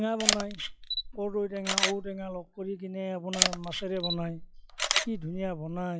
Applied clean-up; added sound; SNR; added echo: classical method log-MMSE.